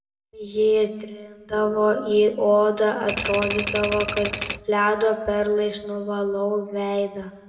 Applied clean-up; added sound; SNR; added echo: none; Typewriter; 6 dB; reverberation time 1.3 s.